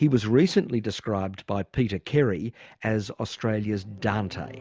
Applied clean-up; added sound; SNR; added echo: none; none; none; none.